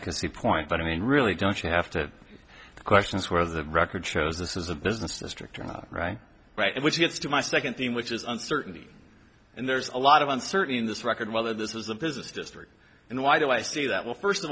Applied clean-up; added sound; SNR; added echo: none; none; none; none.